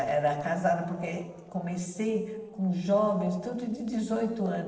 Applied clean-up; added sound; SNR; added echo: neural separator model SepFormer DNS4.